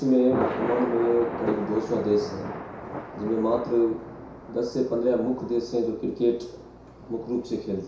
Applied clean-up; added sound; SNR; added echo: none; Thunder; 10 dB; reverberation time 0.6 s.